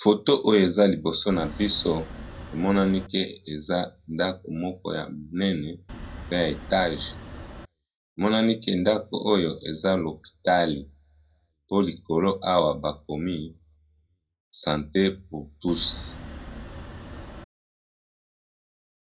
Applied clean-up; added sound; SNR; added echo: none; Wind; 13 dB; reverberation time 0.2 s.